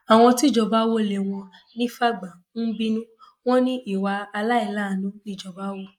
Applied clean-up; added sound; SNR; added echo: neural mask model Resemble Enhance denoiser.